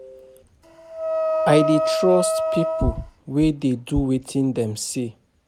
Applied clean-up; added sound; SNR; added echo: none; Wind instrument, woodwind instrument; 1 dB; none.